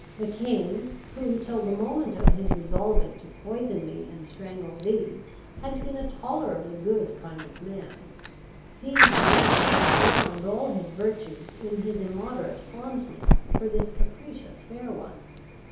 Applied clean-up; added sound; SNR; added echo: none; Fire; -4 dB; reverberation time 0.8 s.